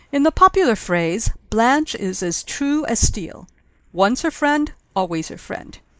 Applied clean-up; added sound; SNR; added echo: neural mask model Resemble Enhance denoiser.